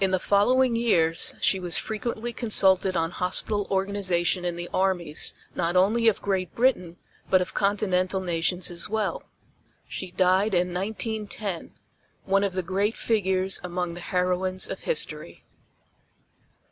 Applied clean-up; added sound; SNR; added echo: none; none; none; none.